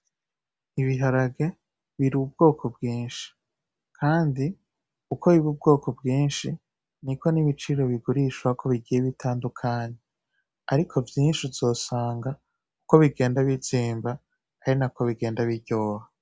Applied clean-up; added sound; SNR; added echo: none; none; none; none.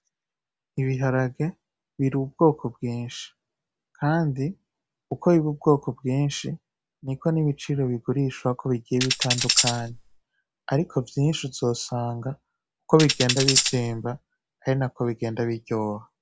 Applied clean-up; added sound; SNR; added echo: none; Tambourine; -1 dB; none.